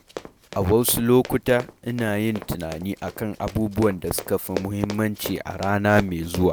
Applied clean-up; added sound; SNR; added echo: none; Run; 15 dB; none.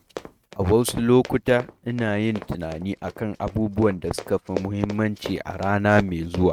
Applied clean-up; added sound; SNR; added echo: neural mask model RNNoise.